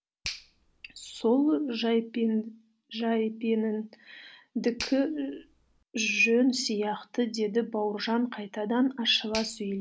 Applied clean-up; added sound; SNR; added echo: none; Finger snapping; 19 dB; none.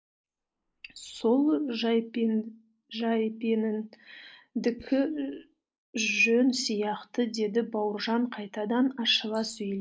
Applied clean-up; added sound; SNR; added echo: neural mask model Resemble Enhance denoiser.